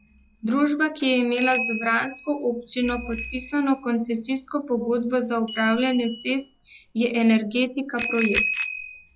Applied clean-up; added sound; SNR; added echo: classical method log-MMSE.